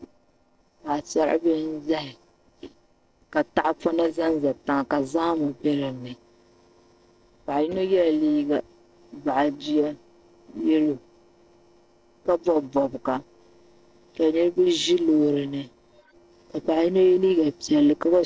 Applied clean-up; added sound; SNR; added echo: neural separator model SepFormer DNS4.